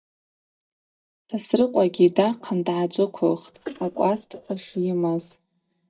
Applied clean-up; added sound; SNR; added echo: neural mask model DeepFilterNet 3.